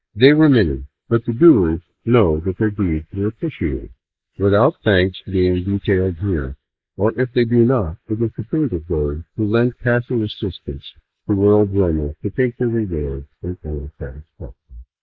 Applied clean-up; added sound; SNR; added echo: neural mask model Resemble Enhance denoiser.